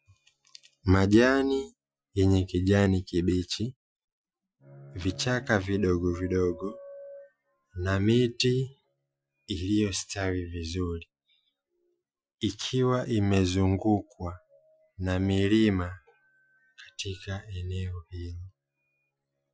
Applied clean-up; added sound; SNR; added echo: classical method Wiener filter.